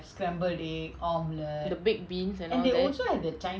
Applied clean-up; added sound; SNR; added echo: none; none; none; none.